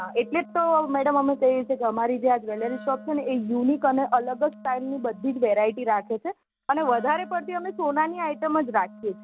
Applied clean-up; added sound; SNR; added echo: none; Wind instrument, woodwind instrument; 20 dB; none.